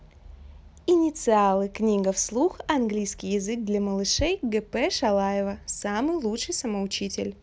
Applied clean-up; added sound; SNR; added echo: none; none; none; none.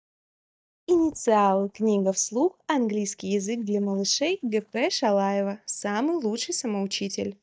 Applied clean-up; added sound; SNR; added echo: neural mask model DeepFilterNet 3.